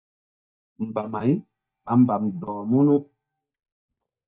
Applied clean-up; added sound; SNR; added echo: neural mask model DeepFilterNet 3.